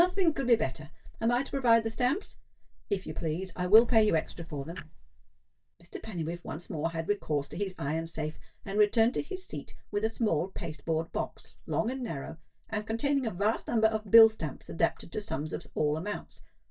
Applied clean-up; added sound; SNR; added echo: neural mask model DeepFilterNet 3.